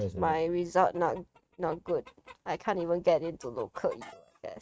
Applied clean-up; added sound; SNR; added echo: neural mask model RNNoise.